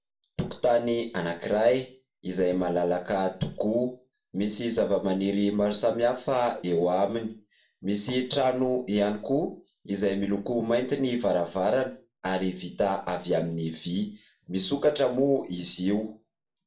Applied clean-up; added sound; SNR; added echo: none; none; none; reverberation time 0.3 s.